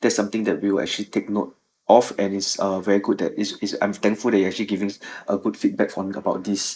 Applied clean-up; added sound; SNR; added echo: neural mask model Resemble Enhance denoiser.